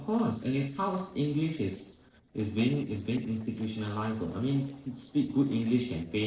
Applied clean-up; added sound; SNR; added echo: neural separator model SepFormer DNS4.